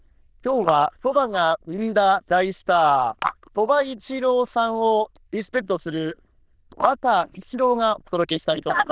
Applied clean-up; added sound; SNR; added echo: neural diffusion model UNIVERSE++.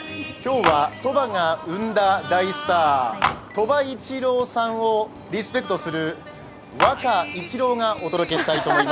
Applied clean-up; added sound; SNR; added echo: none; Telephone; 8 dB; none.